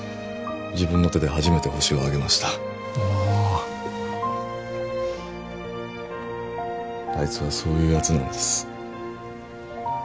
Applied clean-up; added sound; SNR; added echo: none; none; none; none.